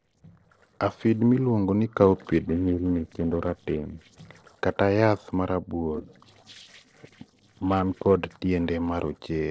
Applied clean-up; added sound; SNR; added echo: neural separator model SepFormer DNS4.